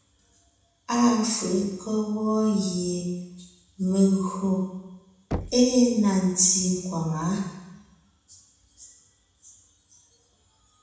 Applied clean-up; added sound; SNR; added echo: none; Knock; 13 dB; reverberation time 1.0 s.